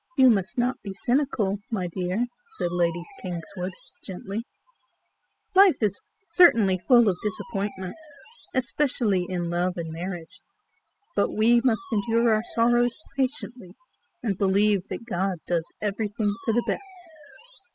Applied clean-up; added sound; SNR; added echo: classical method spectral subtraction.